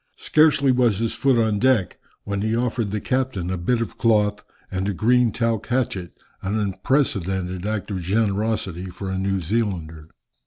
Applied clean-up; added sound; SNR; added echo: none; none; none; none.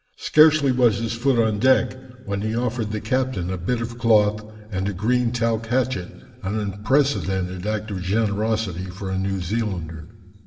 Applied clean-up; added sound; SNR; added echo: none; none; none; reverberation time 2.1 s.